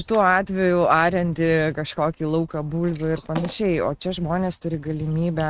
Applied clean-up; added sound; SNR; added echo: neural mask model RNNoise.